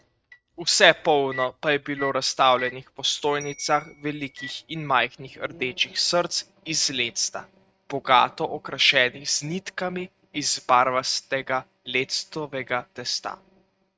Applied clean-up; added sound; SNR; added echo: neural mask model RNNoise.